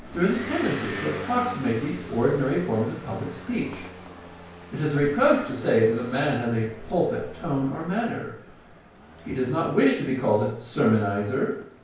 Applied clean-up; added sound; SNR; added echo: none; Motor vehicle (road) / Engine; 14 dB; reverberation time 0.5 s.